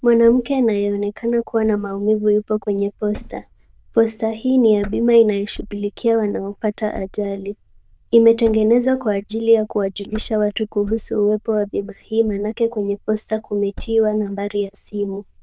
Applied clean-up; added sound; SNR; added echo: neural diffusion model UNIVERSE++.